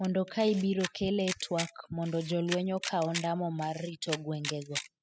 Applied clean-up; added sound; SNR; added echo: classical method spectral subtraction.